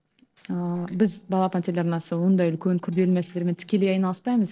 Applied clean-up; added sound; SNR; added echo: neural separator model SepFormer DNS4.